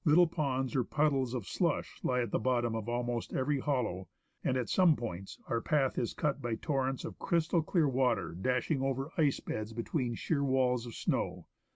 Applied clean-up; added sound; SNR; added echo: none; none; none; none.